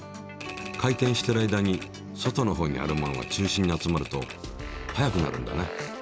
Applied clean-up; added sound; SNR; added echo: none; Typewriter; 14 dB; none.